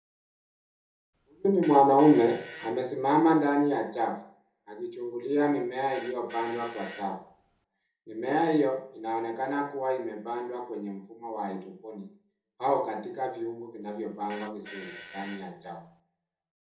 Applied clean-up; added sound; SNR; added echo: none; Fart; 18 dB; reverberation time 1.0 s.